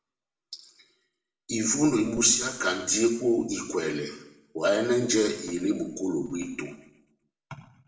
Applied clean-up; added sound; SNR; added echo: none; none; none; reverberation time 0.8 s.